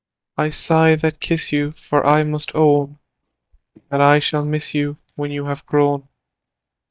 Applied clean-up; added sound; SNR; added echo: neural mask model DeepFilterNet 3.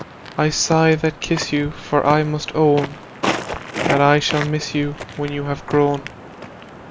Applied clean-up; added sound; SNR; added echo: none; Walk, footsteps; 9 dB; none.